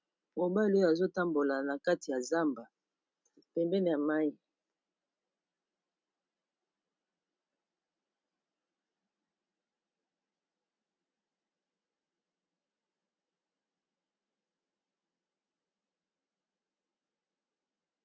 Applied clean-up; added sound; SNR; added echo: none; none; none; none.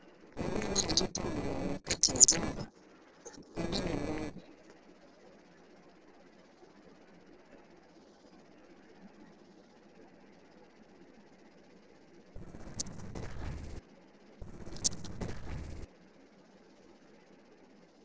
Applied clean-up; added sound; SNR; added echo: neural separator model SepFormer DNS4.